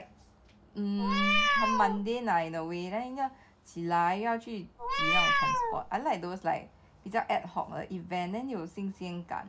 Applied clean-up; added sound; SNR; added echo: none; Meow; -4 dB; none.